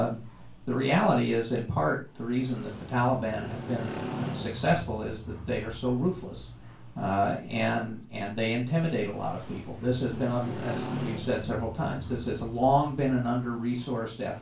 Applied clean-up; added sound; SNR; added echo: none; Motorcycle; 11 dB; reverberation time 0.3 s.